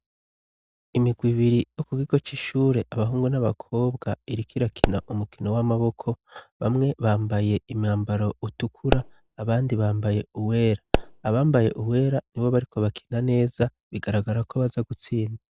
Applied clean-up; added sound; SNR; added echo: none; Explosion; 6 dB; none.